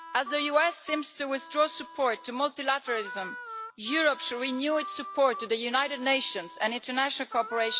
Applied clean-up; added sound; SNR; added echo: none; Harmonica; 13 dB; none.